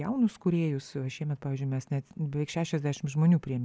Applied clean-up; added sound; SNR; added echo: none; none; none; none.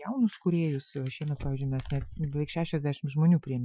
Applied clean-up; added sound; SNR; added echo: classical method Wiener filter.